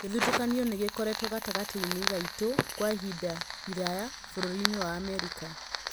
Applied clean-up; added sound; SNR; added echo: none; Fire; 2 dB; none.